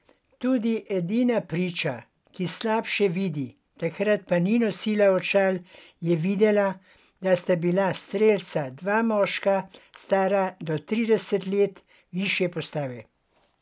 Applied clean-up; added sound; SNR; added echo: none; none; none; none.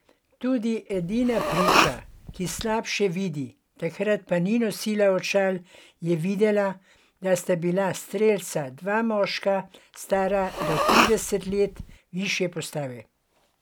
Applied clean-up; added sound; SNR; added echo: none; Respiratory sounds; 0 dB; none.